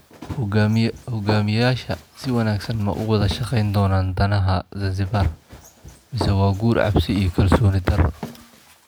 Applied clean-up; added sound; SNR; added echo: none; Run; 17 dB; none.